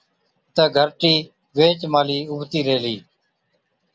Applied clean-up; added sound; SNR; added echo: none; none; none; none.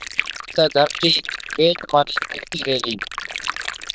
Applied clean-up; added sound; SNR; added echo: neural diffusion model UNIVERSE++.